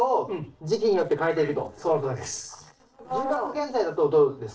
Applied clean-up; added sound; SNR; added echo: neural separator model SepFormer DNS4.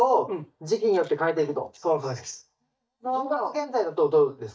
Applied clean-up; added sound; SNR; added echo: neural mask model DeepFilterNet 3.